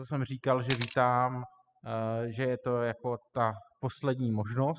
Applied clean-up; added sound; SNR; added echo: classical method spectral subtraction.